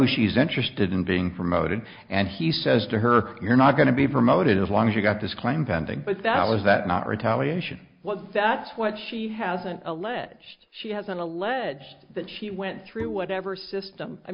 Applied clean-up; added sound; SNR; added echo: none; Bowed string instrument; 18 dB; none.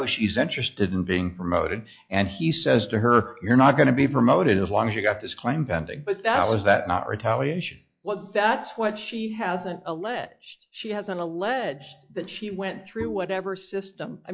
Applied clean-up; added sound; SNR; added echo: classical method log-MMSE.